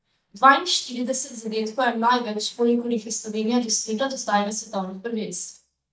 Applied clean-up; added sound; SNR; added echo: neural mask model DeepFilterNet 3.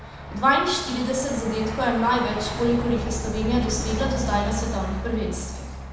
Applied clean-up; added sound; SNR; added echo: none; Truck; 5 dB; reverberation time 1.0 s.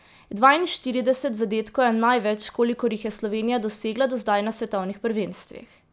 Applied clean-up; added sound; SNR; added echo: none; none; none; none.